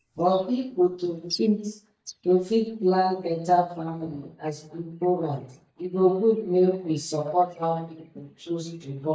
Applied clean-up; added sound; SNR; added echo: neural mask model DeepFilterNet 3.